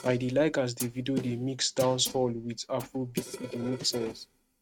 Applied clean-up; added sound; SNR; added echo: neural mask model RNNoise.